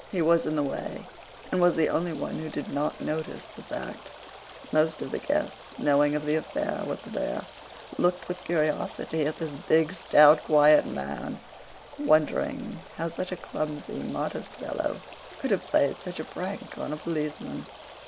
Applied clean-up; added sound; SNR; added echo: none; Stream; 18 dB; none.